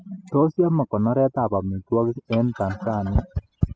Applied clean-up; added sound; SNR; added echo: classical method spectral subtraction.